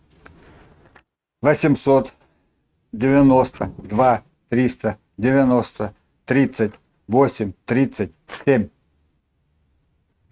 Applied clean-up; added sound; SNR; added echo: neural mask model RNNoise.